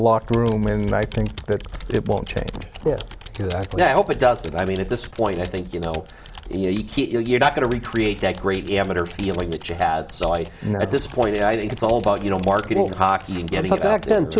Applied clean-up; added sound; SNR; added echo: none; Computer keyboard; 14 dB; none.